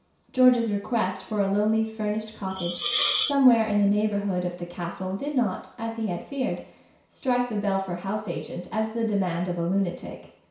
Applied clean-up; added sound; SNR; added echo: none; Hiss; 3 dB; reverberation time 0.6 s.